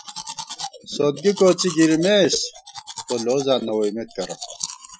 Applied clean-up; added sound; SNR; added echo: classical method Wiener filter.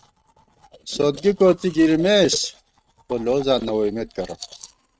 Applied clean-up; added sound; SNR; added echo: neural mask model RNNoise.